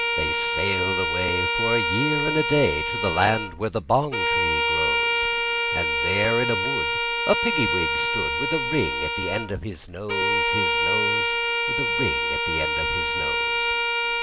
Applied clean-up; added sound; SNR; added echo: none; Bowed string instrument; -4 dB; none.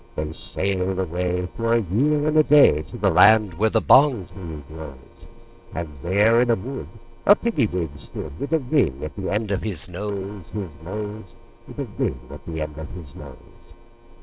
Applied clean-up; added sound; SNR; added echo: neural separator model SepFormer DNS4.